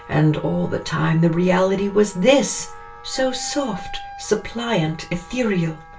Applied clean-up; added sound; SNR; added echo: none; Wind instrument, woodwind instrument; 19 dB; reverberation time 0.2 s.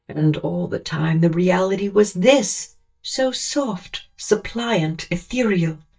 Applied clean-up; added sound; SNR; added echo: neural mask model DeepFilterNet 3.